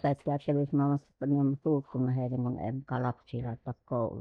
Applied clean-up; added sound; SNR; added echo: neural mask model DeepFilterNet 3.